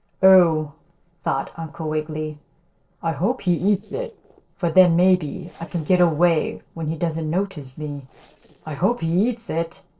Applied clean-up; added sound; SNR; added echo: neural separator model SepFormer DNS4.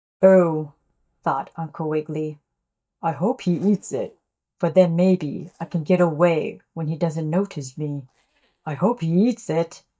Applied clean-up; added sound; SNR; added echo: neural mask model DeepFilterNet 3.